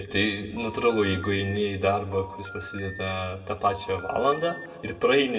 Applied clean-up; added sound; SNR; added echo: none; Telephone; 15 dB; reverberation time 1.1 s.